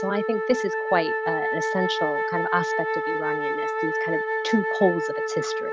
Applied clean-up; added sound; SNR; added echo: none; Wind instrument, woodwind instrument; -1 dB; none.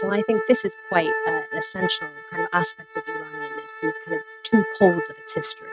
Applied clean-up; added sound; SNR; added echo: neural mask model RNNoise.